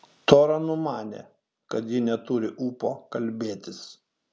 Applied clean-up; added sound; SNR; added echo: none; none; none; none.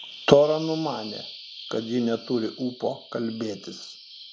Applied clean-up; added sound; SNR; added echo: none; Bird vocalization, bird call, bird song; 16 dB; none.